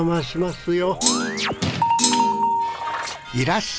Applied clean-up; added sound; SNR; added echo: none; Thump, thud; 2 dB; none.